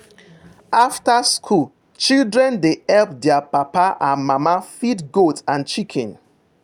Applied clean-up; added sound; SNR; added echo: none; none; none; none.